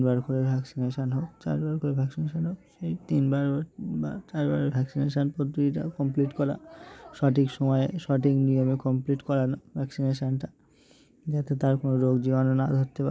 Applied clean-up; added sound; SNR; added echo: none; none; none; none.